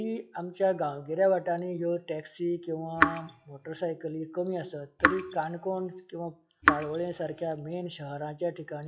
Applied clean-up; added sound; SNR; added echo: classical method log-MMSE.